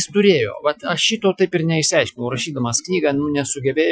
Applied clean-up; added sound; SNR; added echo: classical method Wiener filter.